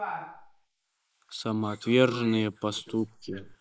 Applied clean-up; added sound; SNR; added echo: neural mask model Resemble Enhance denoiser.